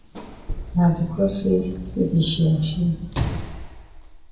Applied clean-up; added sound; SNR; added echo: none; Sliding door / Slam; 9 dB; reverberation time 0.7 s.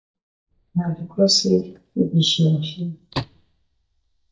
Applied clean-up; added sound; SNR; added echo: neural mask model DeepFilterNet 3.